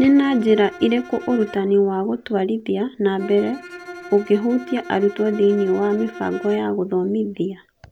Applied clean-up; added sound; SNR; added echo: none; Bowed string instrument; 17 dB; none.